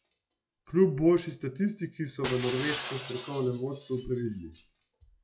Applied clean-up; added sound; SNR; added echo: classical method log-MMSE.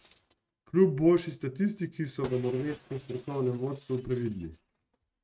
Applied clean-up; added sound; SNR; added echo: neural mask model RNNoise.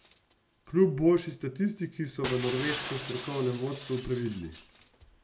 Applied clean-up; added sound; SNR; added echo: none; Shatter; 9 dB; none.